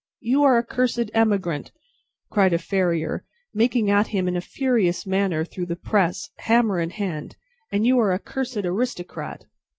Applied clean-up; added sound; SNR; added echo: none; none; none; none.